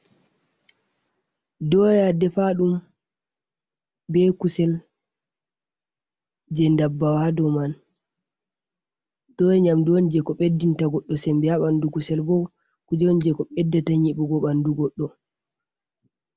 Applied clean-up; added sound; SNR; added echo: none; none; none; none.